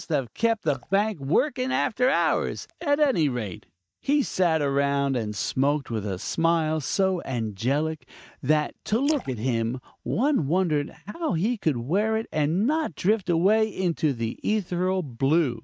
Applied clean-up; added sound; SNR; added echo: neural mask model DeepFilterNet 3.